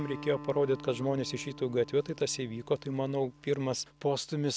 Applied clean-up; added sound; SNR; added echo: none; Acoustic guitar; 16 dB; none.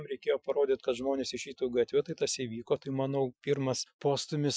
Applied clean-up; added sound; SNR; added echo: classical method Wiener filter.